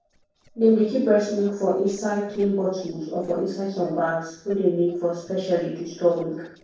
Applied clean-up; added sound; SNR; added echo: neural separator model SepFormer DNS4.